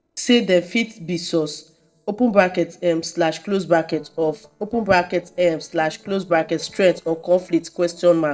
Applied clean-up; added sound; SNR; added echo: neural separator model SepFormer DNS4.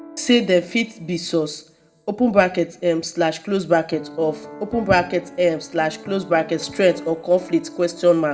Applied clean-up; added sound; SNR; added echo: none; Piano; 20 dB; reverberation time 0.4 s.